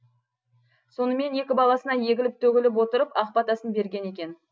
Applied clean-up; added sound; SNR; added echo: none; none; none; none.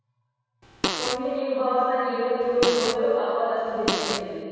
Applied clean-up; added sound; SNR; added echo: none; Fart; 4 dB; reverberation time 2.2 s.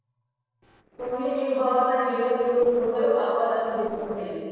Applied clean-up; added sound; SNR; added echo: neural separator model SepFormer DNS4.